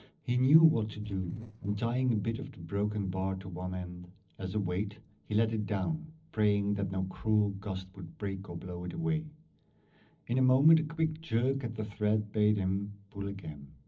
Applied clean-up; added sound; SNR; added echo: neural separator model SepFormer DNS4.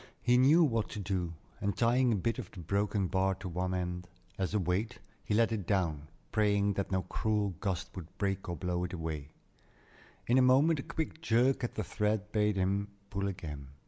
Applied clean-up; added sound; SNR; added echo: none; none; none; none.